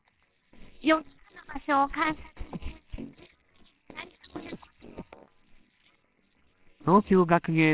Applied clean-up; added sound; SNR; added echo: neural separator model SepFormer WHAMR!.